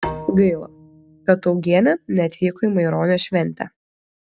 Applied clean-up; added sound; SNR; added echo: none; Bowed string instrument; 16 dB; none.